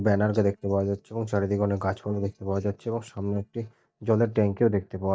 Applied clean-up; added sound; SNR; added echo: neural mask model DeepFilterNet 3.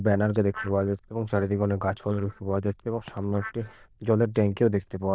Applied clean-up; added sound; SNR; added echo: neural diffusion model UNIVERSE++.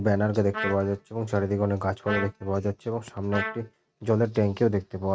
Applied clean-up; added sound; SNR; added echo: neural mask model RNNoise.